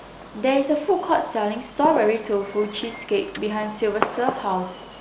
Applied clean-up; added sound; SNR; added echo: none; Fireworks; 11 dB; none.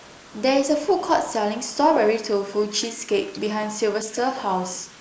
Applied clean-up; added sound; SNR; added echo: neural mask model Resemble Enhance denoiser.